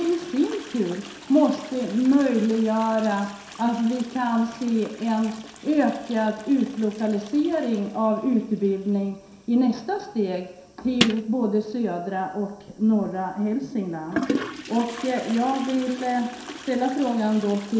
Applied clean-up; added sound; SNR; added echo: none; Toilet flush; 13 dB; reverberation time 0.7 s.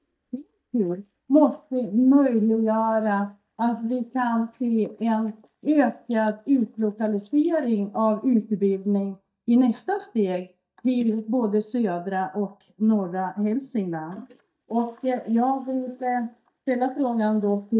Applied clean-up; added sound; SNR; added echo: neural mask model DeepFilterNet 3.